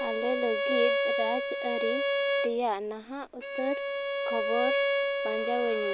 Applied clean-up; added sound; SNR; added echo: none; Bowed string instrument; -4 dB; none.